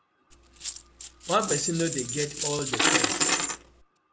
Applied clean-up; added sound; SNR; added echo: none; Coin (dropping); -4 dB; none.